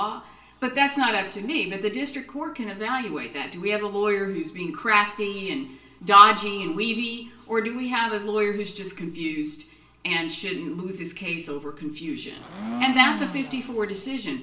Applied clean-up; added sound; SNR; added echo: none; Domestic sounds, home sounds; 8 dB; reverberation time 0.4 s.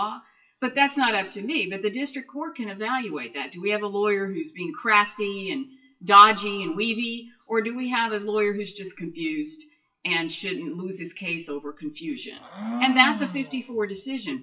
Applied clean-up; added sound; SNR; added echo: classical method WPE with log-MMSE.